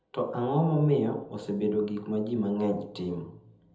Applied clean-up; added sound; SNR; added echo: none; none; none; reverberation time 0.8 s.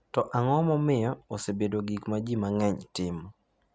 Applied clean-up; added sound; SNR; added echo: none; none; none; none.